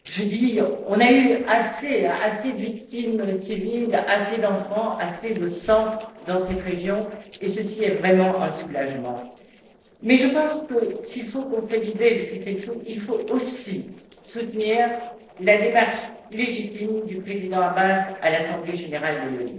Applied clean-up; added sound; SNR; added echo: neural separator model SepFormer DNS4.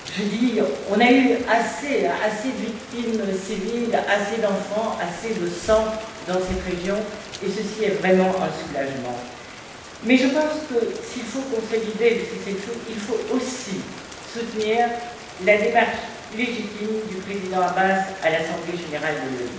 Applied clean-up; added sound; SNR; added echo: none; Rain; 16 dB; reverberation time 0.9 s.